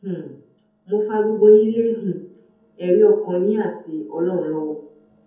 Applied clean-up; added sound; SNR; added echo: none; none; none; reverberation time 0.5 s.